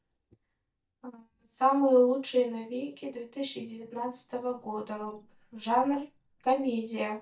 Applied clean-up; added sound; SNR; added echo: neural mask model DeepFilterNet 3.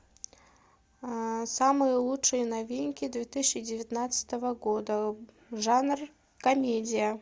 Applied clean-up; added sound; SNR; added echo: none; none; none; none.